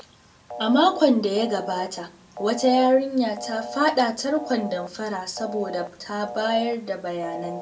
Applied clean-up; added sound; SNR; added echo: none; Telephone; 13 dB; reverberation time 0.2 s.